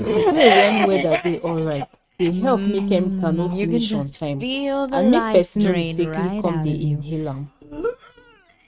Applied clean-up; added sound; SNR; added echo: neural mask model RNNoise.